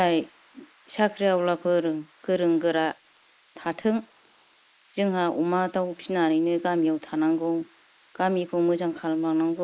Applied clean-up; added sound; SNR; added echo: neural mask model Resemble Enhance denoiser.